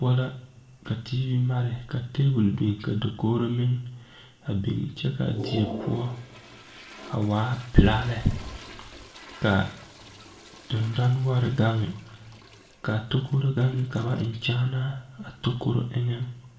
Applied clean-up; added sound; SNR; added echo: none; Toilet flush; 19 dB; reverberation time 0.6 s.